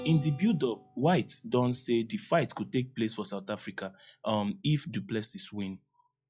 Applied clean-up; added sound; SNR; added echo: classical method log-MMSE.